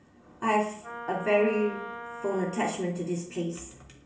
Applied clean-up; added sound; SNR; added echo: none; Wind instrument, woodwind instrument; 11 dB; reverberation time 0.4 s.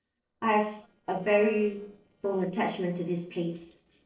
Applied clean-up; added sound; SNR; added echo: neural separator model SepFormer DNS4.